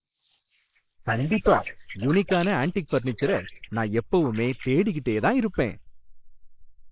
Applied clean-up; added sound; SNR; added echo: neural mask model Resemble Enhance denoiser.